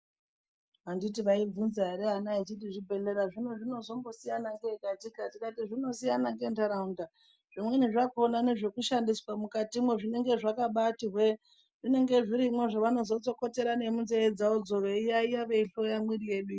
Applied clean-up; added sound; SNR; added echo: none; none; none; none.